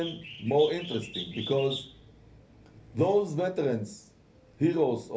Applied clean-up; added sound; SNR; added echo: none; Bird; 15 dB; reverberation time 0.3 s.